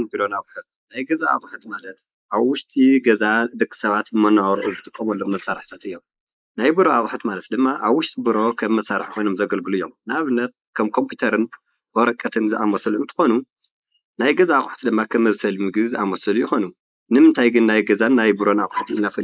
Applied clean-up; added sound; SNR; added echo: neural mask model Resemble Enhance denoiser.